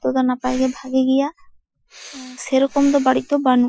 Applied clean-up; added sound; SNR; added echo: classical method Wiener filter.